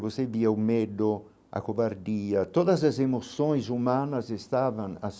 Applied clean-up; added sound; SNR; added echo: none; none; none; none.